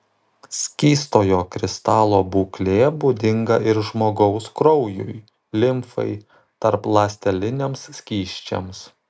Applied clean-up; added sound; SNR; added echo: none; none; none; none.